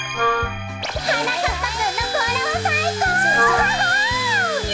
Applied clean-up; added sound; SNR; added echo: none; Wind instrument, woodwind instrument; 4 dB; reverberation time 0.4 s.